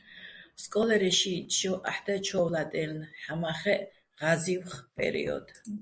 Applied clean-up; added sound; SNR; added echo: neural mask model Resemble Enhance denoiser.